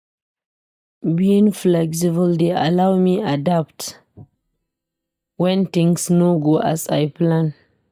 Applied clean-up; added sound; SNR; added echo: neural mask model DeepFilterNet 3.